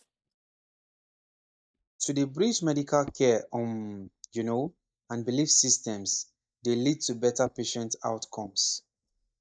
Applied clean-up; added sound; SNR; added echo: neural mask model DeepFilterNet 3.